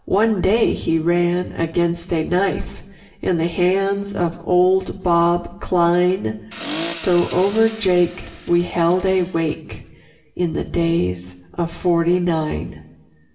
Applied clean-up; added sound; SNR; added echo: none; Accelerating, revving, vroom; 13 dB; reverberation time 0.8 s.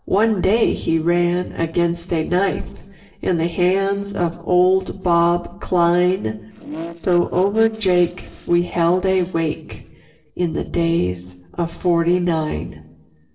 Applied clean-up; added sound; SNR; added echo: neural separator model SepFormer DNS4.